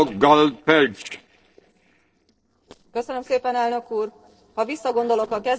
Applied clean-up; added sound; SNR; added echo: neural separator model SepFormer DNS4.